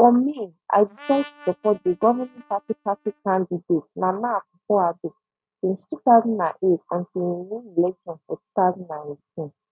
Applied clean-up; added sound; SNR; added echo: neural mask model RNNoise.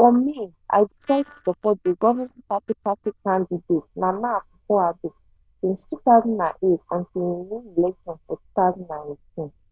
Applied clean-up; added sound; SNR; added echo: neural diffusion model UNIVERSE++.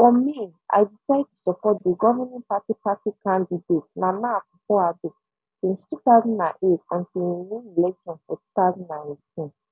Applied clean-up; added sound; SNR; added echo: none; none; none; none.